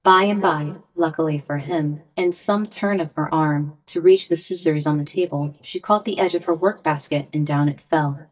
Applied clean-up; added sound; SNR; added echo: neural mask model DeepFilterNet 3.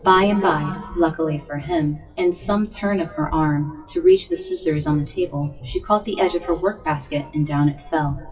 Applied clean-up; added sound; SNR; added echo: classical method WPE with log-MMSE.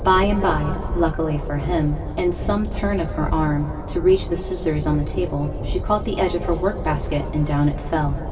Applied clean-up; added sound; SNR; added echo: none; Train; 4 dB; reverberation time 3.0 s.